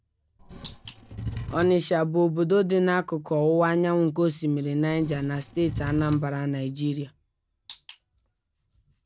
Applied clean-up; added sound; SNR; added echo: none; Wood / Tools; 10 dB; none.